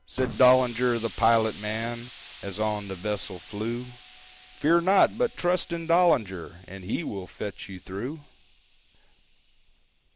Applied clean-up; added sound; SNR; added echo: none; Explosion; 19 dB; none.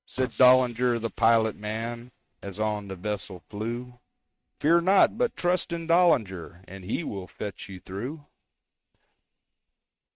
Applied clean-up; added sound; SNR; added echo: neural mask model RNNoise.